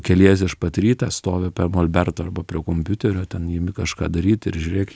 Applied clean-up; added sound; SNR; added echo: none; none; none; none.